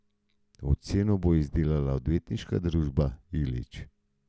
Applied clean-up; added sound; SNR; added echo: none; none; none; none.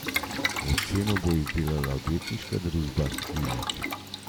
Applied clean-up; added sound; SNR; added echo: none; Boiling; 4 dB; none.